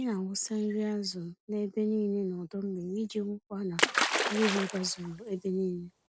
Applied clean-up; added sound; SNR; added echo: none; Splash, splatter; 0 dB; none.